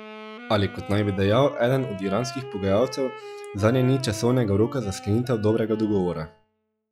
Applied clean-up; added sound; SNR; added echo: classical method log-MMSE.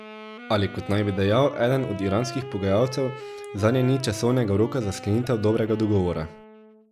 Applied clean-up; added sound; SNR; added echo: none; Wind instrument, woodwind instrument; 15 dB; none.